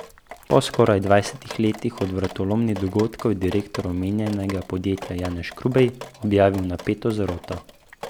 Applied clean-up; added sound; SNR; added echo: none; Drip; 17 dB; none.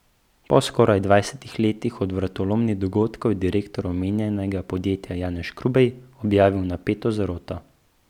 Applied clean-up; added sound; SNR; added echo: none; none; none; none.